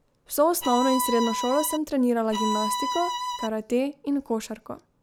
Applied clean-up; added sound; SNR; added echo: none; Bowed string instrument; 2 dB; none.